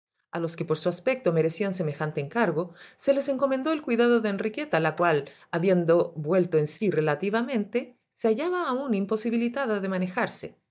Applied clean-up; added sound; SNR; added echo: neural mask model DeepFilterNet 3.